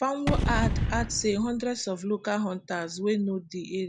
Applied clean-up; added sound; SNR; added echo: none; Gunshot, gunfire / Boom; 2 dB; none.